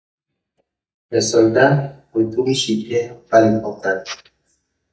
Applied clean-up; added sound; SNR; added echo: neural mask model DeepFilterNet 3.